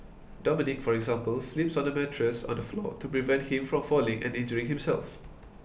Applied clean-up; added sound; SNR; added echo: none; none; none; none.